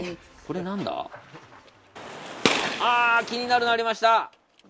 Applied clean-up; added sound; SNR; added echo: none; Gunshot, gunfire; 3 dB; none.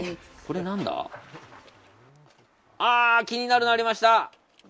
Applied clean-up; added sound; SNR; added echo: none; none; none; none.